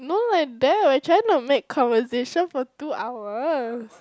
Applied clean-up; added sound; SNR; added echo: none; none; none; none.